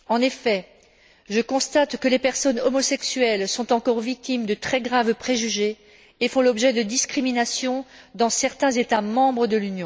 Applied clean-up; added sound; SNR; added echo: none; none; none; none.